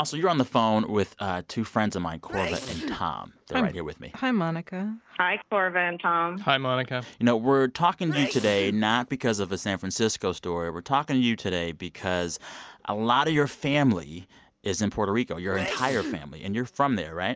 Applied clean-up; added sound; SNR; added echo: none; Sneeze; 10 dB; none.